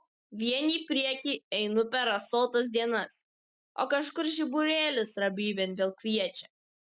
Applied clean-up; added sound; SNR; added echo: none; none; none; none.